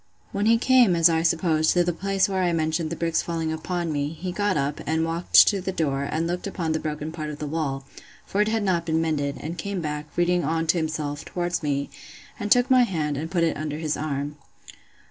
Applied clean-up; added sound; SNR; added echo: none; none; none; none.